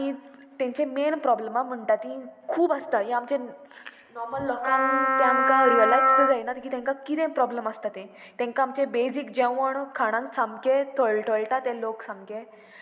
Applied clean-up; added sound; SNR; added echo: none; Wind instrument, woodwind instrument; -3 dB; none.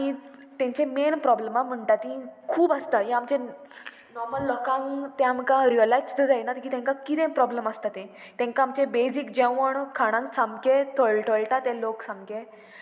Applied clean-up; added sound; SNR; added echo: none; none; none; none.